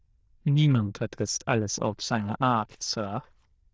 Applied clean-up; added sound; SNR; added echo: neural diffusion model UNIVERSE++.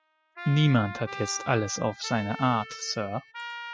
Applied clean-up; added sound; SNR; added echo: classical method spectral subtraction.